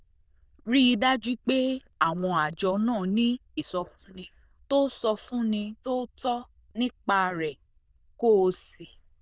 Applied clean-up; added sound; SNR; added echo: neural diffusion model UNIVERSE++.